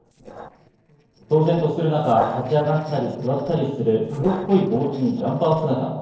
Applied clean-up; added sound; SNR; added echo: neural separator model SepFormer DNS4.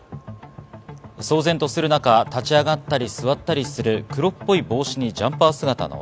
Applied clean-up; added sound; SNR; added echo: none; none; none; none.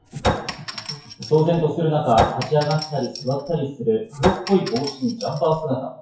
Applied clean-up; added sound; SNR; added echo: classical method WPE with log-MMSE.